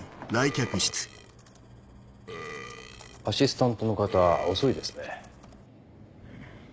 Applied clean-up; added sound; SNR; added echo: none; Burping, eructation; 15 dB; none.